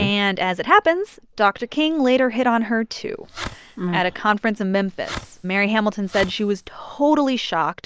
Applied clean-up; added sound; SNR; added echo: none; Fireworks; 16 dB; none.